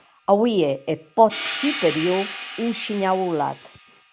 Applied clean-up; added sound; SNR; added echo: none; Hi-hat; 9 dB; none.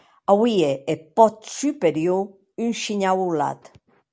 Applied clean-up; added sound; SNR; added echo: none; none; none; none.